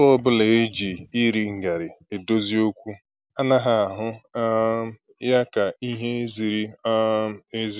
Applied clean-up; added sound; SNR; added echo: none; none; none; none.